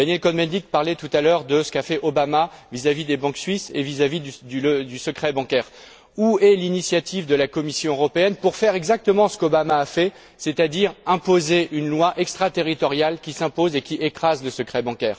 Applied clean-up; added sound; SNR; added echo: none; none; none; none.